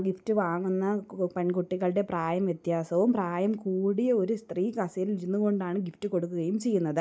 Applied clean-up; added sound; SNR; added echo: none; none; none; none.